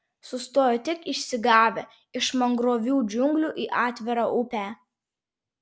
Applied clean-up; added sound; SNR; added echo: none; none; none; none.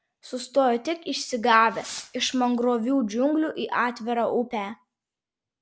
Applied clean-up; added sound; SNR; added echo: none; Fireworks; 19 dB; none.